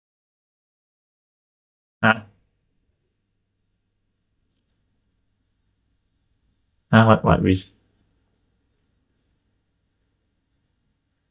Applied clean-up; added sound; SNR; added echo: neural mask model DeepFilterNet 3.